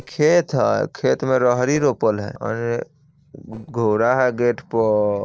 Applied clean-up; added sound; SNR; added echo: neural separator model SepFormer DNS4.